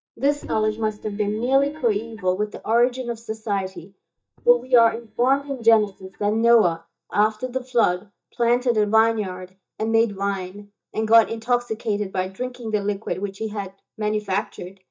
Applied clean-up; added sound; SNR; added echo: neural mask model DeepFilterNet 3.